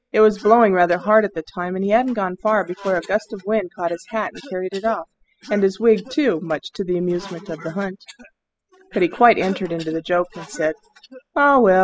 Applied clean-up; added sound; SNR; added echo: classical method spectral subtraction.